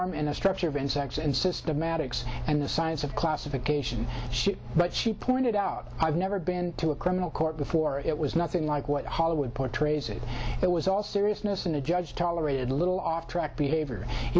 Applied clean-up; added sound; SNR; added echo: none; none; none; none.